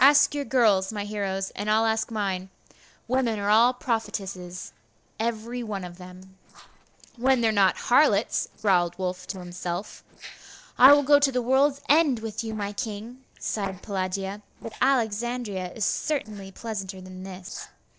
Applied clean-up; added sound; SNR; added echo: neural separator model SepFormer DNS4.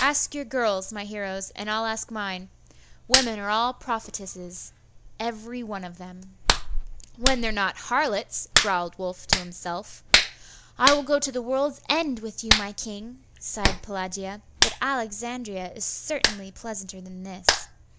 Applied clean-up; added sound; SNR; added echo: none; Hands; 0 dB; none.